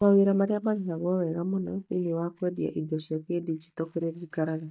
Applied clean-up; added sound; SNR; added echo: neural mask model DeepFilterNet 3.